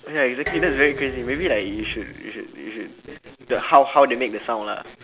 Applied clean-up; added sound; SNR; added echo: none; Dishes, pots, and pans; 12 dB; none.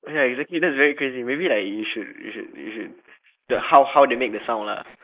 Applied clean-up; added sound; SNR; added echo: neural mask model Resemble Enhance denoiser.